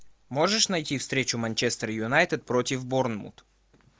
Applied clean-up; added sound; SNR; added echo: none; none; none; none.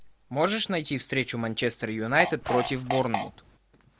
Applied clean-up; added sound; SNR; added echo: none; Fart; 4 dB; none.